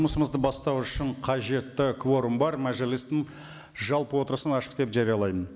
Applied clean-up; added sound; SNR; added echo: none; none; none; none.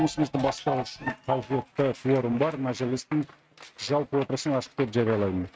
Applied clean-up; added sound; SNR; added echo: neural mask model RNNoise.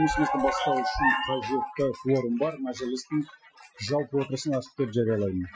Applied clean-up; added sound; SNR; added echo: classical method Wiener filter.